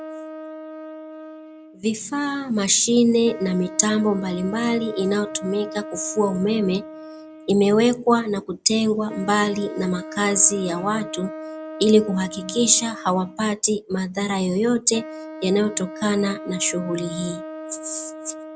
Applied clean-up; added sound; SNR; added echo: none; Wind instrument, woodwind instrument; 14 dB; none.